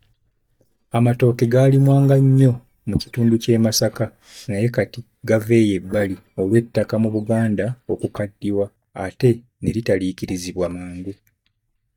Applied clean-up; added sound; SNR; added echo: neural mask model DeepFilterNet 3.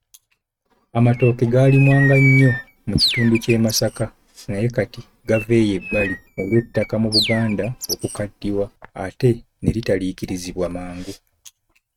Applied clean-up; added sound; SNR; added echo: neural mask model RNNoise.